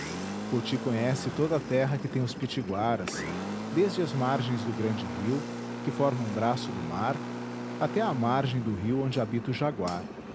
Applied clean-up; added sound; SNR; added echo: none; Engine; 6 dB; none.